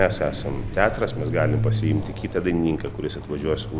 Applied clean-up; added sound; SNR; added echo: none; Truck; 3 dB; none.